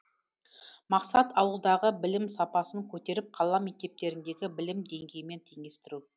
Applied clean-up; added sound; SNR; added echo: none; none; none; none.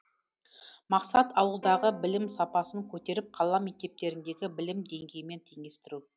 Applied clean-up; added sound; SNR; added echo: none; Plucked string instrument; 17 dB; none.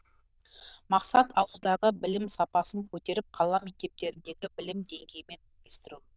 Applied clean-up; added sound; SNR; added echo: neural diffusion model UNIVERSE++.